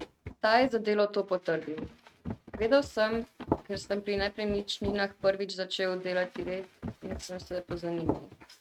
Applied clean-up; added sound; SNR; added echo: neural mask model RNNoise.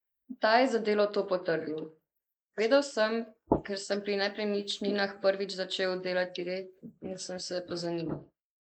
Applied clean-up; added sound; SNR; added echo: neural mask model Resemble Enhance denoiser.